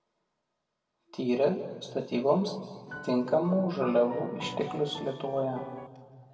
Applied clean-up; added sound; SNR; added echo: none; Piano; 12 dB; reverberation time 1.6 s.